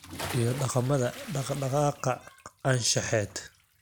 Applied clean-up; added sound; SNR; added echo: none; Bathtub (filling or washing) / Splash, splatter; 15 dB; none.